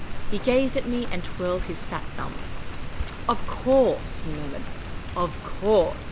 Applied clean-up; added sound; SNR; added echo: none; Rain; 2 dB; none.